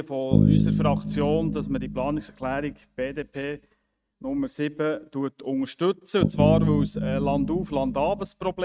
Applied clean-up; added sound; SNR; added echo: neural mask model RNNoise.